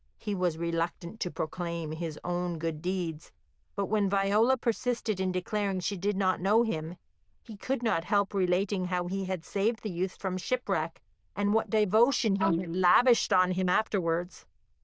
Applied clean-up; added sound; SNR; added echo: neural diffusion model UNIVERSE++.